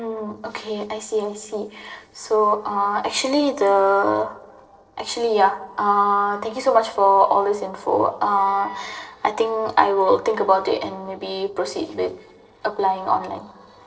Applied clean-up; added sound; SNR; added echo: neural separator model SepFormer DNS4.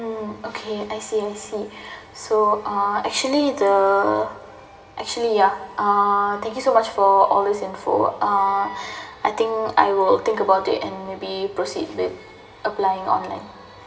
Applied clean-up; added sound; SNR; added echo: none; Wind instrument, woodwind instrument; 17 dB; reverberation time 1.3 s.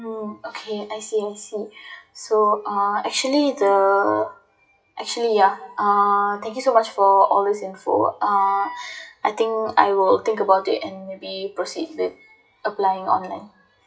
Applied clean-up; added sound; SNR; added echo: classical method WPE with log-MMSE.